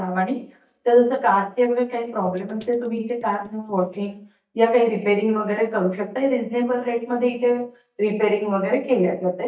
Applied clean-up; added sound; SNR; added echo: neural mask model DeepFilterNet 3.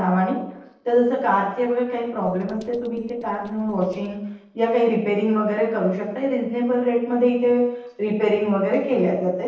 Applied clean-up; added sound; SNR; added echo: neural separator model SepFormer DNS4.